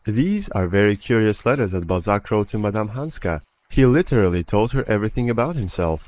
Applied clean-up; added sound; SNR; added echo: neural mask model Resemble Enhance denoiser.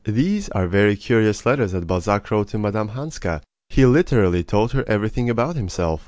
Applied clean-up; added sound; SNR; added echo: none; none; none; none.